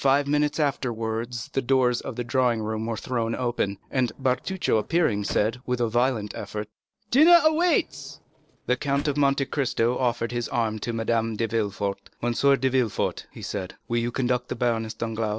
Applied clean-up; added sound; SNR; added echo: neural separator model SepFormer DNS4.